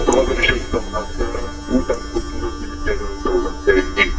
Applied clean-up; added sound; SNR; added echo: neural mask model DeepFilterNet 3.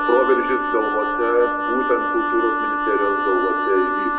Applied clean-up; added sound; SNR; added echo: none; Wind instrument, woodwind instrument; 0 dB; reverberation time 0.6 s.